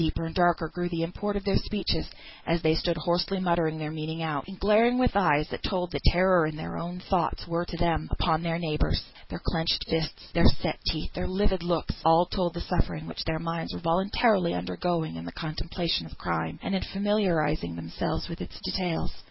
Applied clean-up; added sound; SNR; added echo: none; none; none; none.